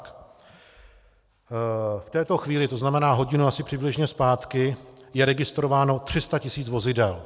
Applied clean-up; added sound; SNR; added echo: none; none; none; none.